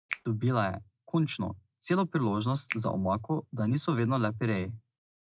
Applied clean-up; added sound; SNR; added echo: none; Finger snapping; 10 dB; none.